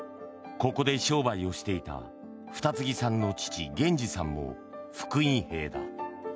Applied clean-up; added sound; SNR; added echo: none; none; none; none.